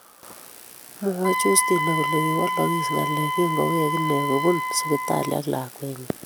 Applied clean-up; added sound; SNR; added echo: none; Wind instrument, woodwind instrument; 2 dB; none.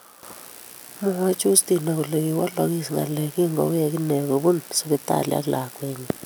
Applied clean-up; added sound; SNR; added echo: none; none; none; none.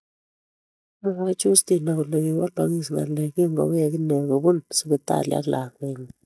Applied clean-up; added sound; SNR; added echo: neural mask model DeepFilterNet 3.